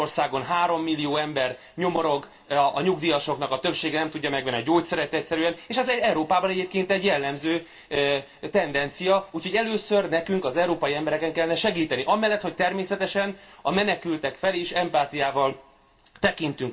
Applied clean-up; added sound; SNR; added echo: none; none; none; reverberation time 0.2 s.